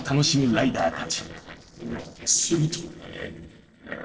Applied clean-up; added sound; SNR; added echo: neural separator model SepFormer DNS4.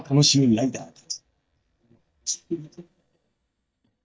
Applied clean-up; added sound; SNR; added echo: neural mask model DeepFilterNet 3.